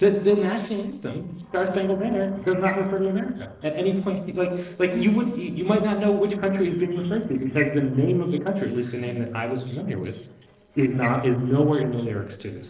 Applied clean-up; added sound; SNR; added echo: neural separator model SepFormer DNS4.